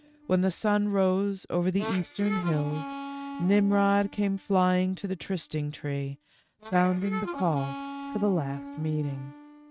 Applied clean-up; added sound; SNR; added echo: neural mask model RNNoise.